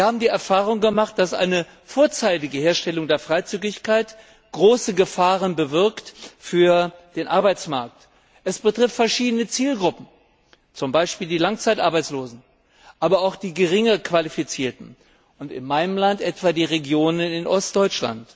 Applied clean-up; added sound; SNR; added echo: none; none; none; none.